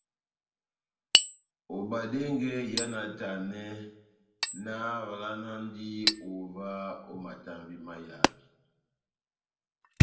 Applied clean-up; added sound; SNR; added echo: none; Hammer; -4 dB; reverberation time 0.8 s.